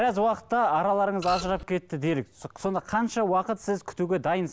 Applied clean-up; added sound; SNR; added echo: none; Printer; 10 dB; none.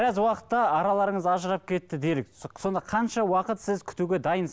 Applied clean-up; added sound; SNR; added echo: none; none; none; none.